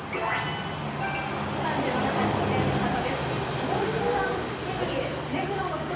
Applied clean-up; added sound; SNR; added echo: none; Train; -2 dB; reverberation time 0.9 s.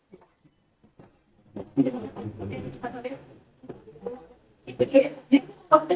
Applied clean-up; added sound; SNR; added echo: neural mask model DeepFilterNet 3.